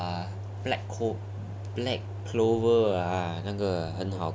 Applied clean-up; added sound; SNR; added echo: none; none; none; none.